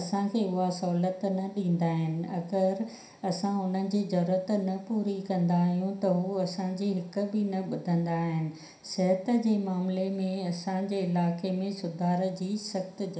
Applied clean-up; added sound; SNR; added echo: none; none; none; reverberation time 0.5 s.